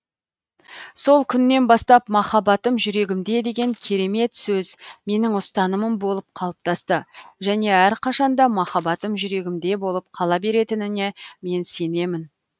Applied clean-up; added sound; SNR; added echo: neural mask model RNNoise.